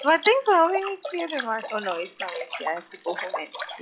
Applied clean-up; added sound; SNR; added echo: classical method log-MMSE.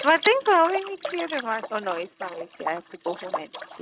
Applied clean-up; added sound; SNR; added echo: neural mask model RNNoise.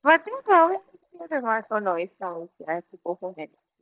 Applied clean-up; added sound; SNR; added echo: neural mask model DeepFilterNet 3.